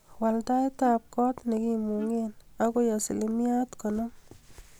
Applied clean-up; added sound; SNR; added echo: none; Wind instrument, woodwind instrument; 20 dB; none.